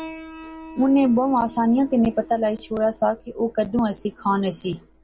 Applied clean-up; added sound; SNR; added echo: none; Piano; 20 dB; none.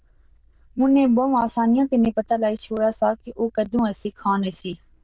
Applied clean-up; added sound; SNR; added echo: neural diffusion model UNIVERSE++.